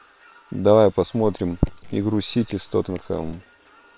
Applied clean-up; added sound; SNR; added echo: neural separator model SepFormer WHAM!.